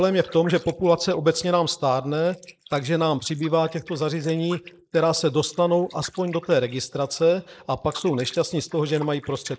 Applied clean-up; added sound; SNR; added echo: neural mask model Resemble Enhance denoiser.